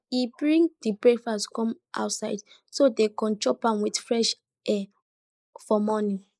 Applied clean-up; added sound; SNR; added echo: neural mask model Resemble Enhance denoiser.